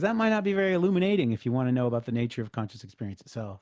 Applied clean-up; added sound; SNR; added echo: none; none; none; none.